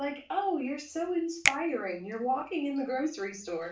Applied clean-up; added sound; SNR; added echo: none; Finger snapping; 4 dB; reverberation time 0.3 s.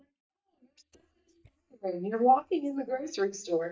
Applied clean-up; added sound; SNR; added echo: neural mask model DeepFilterNet 3.